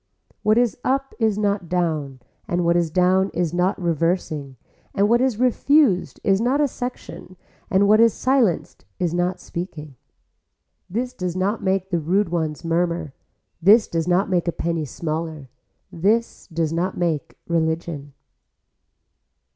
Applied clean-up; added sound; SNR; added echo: none; none; none; none.